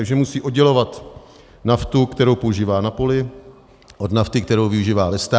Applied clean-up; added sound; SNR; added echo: none; none; none; none.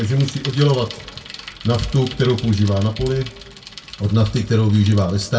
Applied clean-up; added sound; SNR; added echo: none; Bicycle; 17 dB; reverberation time 0.1 s.